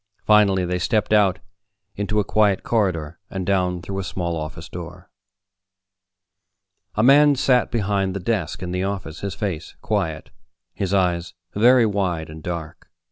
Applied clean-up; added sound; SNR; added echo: none; none; none; none.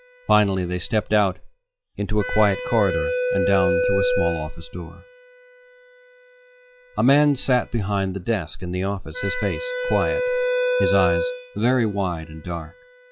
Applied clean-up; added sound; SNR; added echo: classical method log-MMSE.